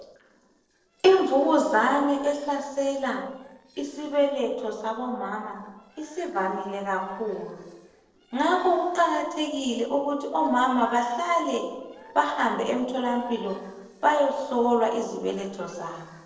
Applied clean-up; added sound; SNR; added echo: neural separator model SepFormer DNS4.